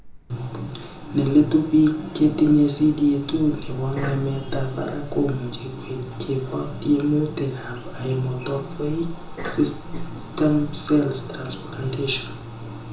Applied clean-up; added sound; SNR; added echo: none; Cough; 13 dB; reverberation time 0.6 s.